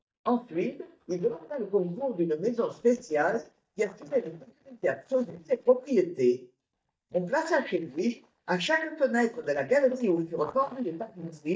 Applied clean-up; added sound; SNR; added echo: neural mask model DeepFilterNet 3.